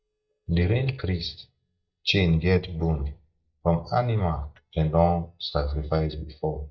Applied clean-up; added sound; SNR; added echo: neural mask model DeepFilterNet 3.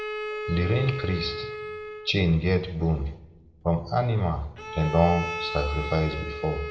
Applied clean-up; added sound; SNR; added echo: none; Bowed string instrument; 9 dB; reverberation time 0.6 s.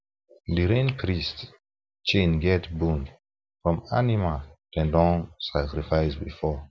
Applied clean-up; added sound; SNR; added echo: none; none; none; none.